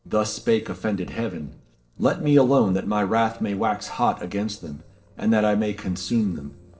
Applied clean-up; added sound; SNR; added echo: neural separator model SepFormer DNS4.